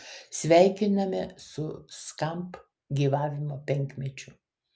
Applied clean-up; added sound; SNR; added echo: none; none; none; none.